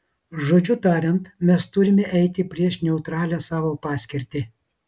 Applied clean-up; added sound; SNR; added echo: none; none; none; none.